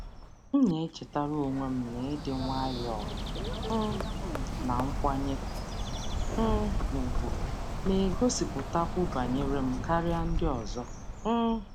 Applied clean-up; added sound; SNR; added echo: none; Bird; 2 dB; none.